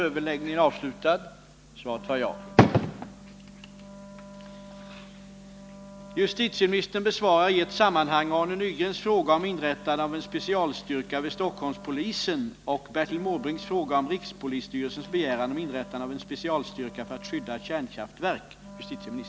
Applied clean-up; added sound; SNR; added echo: none; Wind instrument, woodwind instrument; 18 dB; none.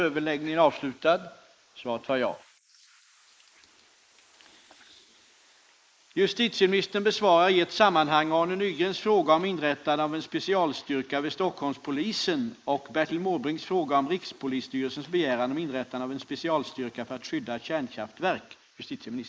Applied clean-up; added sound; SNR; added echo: neural mask model Resemble Enhance denoiser.